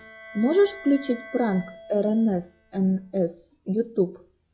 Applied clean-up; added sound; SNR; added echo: classical method log-MMSE.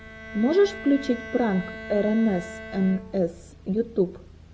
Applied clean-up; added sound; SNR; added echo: none; Bowed string instrument; 14 dB; none.